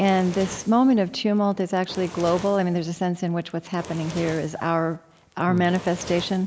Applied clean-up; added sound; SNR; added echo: none; Fire; 18 dB; none.